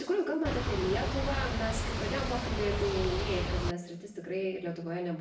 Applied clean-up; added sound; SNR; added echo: none; Boat, Water vehicle; -1 dB; reverberation time 0.8 s.